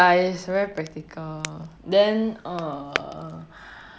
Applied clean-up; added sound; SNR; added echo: none; Crackle; 15 dB; none.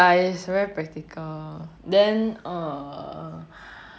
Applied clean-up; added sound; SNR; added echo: none; none; none; none.